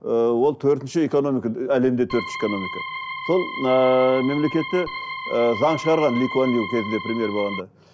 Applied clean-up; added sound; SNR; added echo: none; Organ; 10 dB; none.